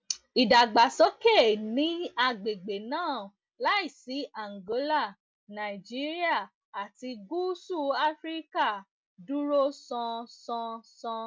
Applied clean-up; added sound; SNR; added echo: none; none; none; none.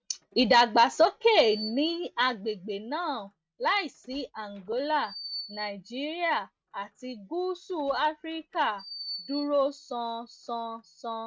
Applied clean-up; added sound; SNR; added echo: neural mask model RNNoise.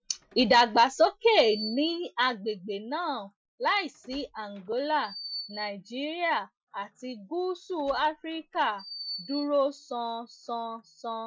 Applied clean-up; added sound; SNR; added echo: classical method Wiener filter.